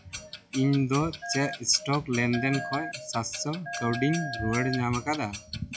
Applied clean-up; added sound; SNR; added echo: classical method log-MMSE.